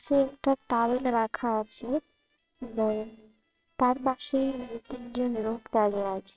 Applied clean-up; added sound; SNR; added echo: neural separator model SepFormer WHAMR!.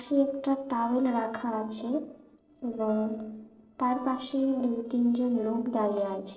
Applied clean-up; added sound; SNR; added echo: neural separator model SepFormer DNS4.